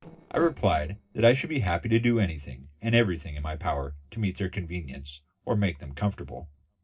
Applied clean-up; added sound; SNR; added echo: neural separator model SepFormer DNS4.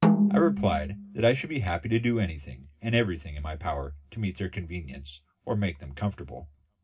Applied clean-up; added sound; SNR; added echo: none; Snare drum; -2 dB; reverberation time 0.4 s.